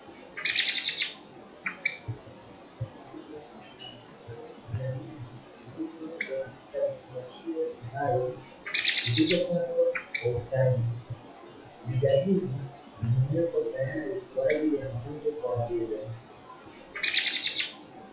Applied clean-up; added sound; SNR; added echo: classical method WPE with log-MMSE.